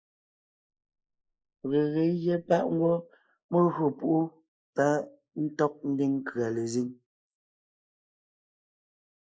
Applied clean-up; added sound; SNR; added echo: neural mask model Resemble Enhance denoiser.